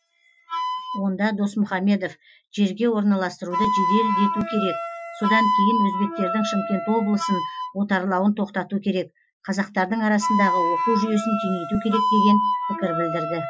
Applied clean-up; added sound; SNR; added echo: classical method Wiener filter.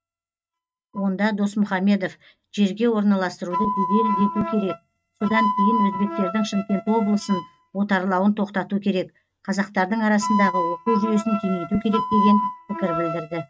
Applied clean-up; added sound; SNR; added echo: neural mask model RNNoise.